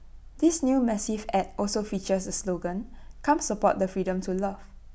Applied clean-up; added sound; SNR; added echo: none; none; none; none.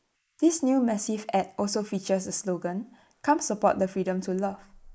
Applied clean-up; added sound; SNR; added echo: neural mask model Resemble Enhance denoiser.